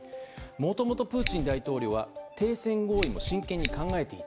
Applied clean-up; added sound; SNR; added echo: none; Scissors; -1 dB; none.